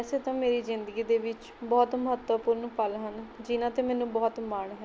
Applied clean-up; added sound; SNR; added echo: none; none; none; none.